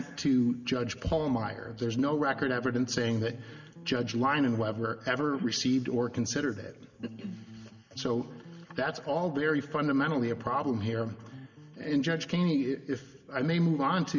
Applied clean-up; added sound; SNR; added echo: none; Bass guitar; 18 dB; reverberation time 1.6 s.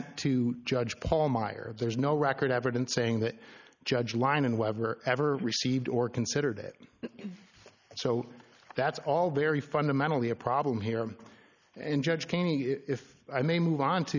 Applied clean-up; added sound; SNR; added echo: none; none; none; none.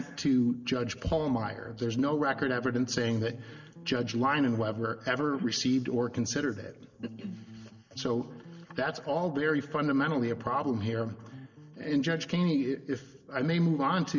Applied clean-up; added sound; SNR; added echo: neural separator model SepFormer DNS4.